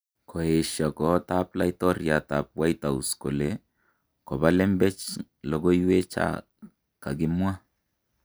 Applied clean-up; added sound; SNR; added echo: none; none; none; none.